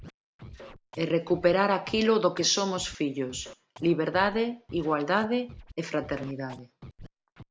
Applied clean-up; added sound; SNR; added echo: none; Scratching (performance technique); 19 dB; none.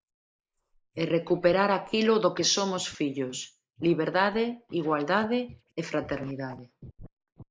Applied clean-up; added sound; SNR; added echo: neural mask model Resemble Enhance denoiser.